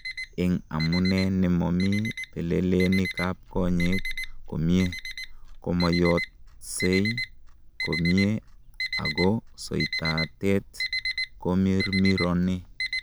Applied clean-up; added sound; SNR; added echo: none; Alarm; 7 dB; none.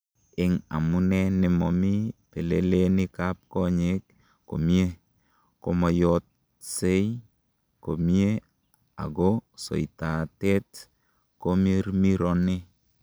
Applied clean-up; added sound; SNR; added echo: none; none; none; none.